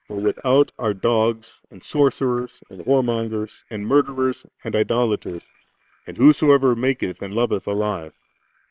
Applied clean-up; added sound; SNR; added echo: neural separator model SepFormer WHAM!.